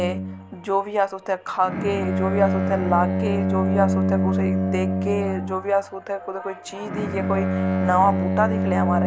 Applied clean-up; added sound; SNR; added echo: none; Bowed string instrument; -1 dB; none.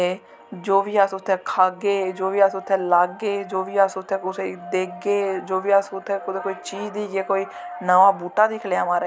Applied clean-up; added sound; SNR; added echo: none; none; none; none.